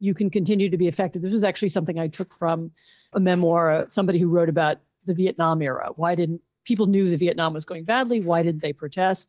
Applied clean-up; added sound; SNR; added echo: neural mask model DeepFilterNet 3.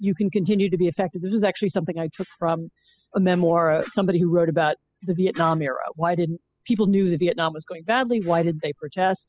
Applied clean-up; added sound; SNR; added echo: classical method spectral subtraction.